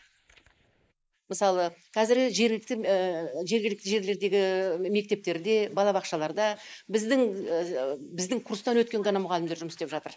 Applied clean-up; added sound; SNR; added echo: neural mask model Resemble Enhance denoiser.